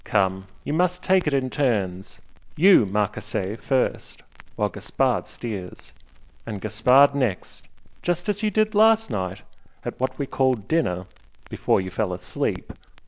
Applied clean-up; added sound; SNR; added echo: none; Crackle; 19 dB; none.